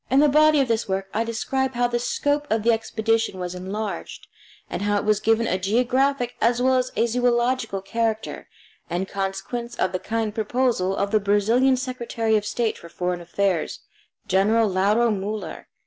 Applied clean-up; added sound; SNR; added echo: none; none; none; none.